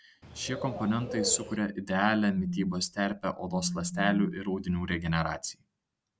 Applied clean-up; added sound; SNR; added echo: none; Bird + Telephone; 7 dB; none.